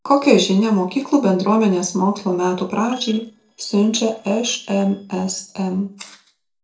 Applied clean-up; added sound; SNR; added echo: neural separator model SepFormer DNS4.